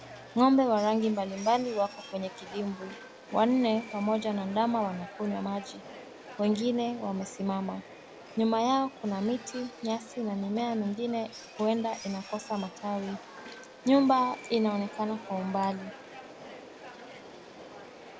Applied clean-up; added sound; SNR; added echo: none; Subway, metro, underground; 16 dB; none.